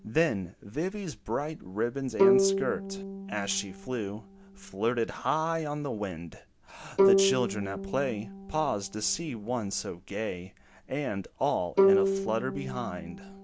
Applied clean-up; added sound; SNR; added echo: none; Bowed string instrument; 0 dB; none.